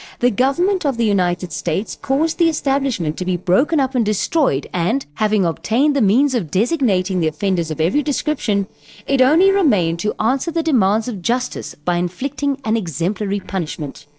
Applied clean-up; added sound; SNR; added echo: neural separator model SepFormer DNS4.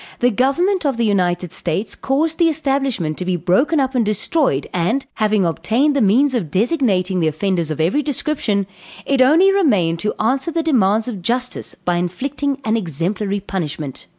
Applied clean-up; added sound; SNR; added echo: none; none; none; none.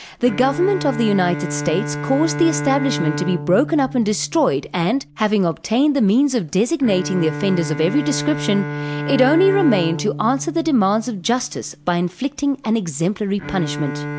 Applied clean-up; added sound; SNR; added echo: none; Bowed string instrument; 9 dB; none.